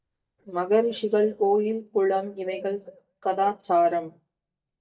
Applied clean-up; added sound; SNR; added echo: neural mask model DeepFilterNet 3.